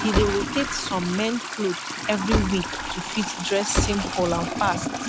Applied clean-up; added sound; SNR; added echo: none; Trickle, dribble / Toilet flush + Slam; 2 dB; none.